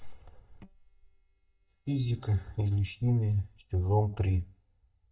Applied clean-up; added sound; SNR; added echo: neural mask model DeepFilterNet 3.